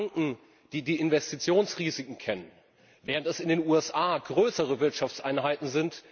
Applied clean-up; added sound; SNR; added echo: none; none; none; none.